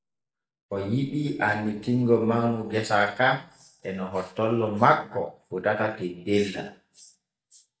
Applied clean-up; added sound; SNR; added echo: neural mask model DeepFilterNet 3.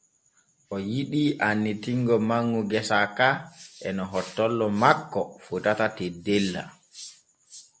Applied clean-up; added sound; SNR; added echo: none; none; none; none.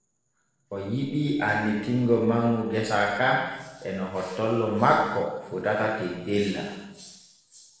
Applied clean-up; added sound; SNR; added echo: neural separator model SepFormer DNS4.